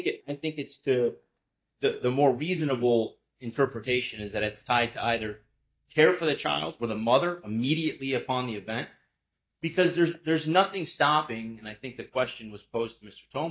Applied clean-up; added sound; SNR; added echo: neural mask model DeepFilterNet 3.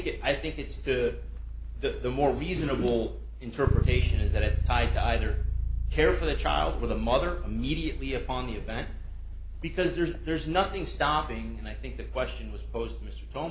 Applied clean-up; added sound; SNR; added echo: none; Bass guitar; 0 dB; none.